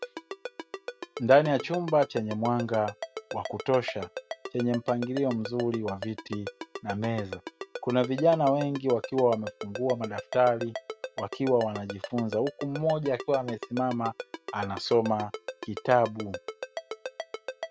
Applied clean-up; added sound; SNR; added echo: none; Ringtone; 11 dB; none.